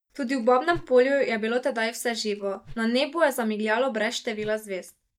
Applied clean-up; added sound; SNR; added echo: neural mask model DeepFilterNet 3.